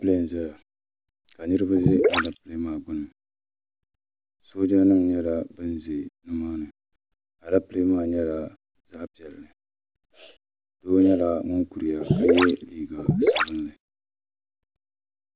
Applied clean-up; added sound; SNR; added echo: none; Gurgling / Liquid; -3 dB; none.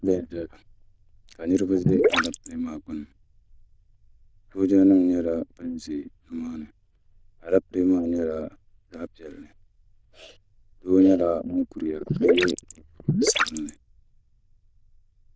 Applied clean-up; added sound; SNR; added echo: neural diffusion model UNIVERSE++.